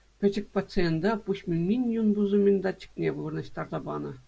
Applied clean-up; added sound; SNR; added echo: none; none; none; none.